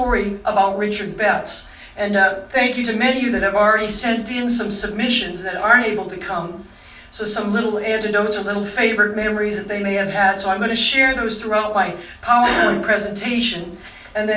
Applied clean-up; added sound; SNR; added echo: none; none; none; reverberation time 0.4 s.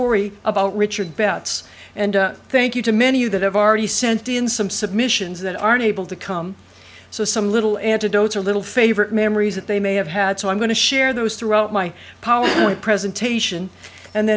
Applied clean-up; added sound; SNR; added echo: none; none; none; none.